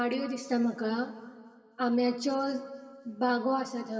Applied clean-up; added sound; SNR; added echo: none; none; none; reverberation time 2.3 s.